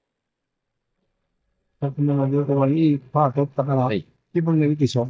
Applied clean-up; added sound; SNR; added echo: neural mask model DeepFilterNet 3.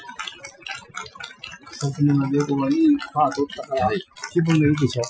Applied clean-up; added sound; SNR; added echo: classical method Wiener filter.